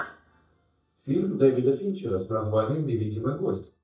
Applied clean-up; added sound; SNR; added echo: neural mask model DeepFilterNet 3.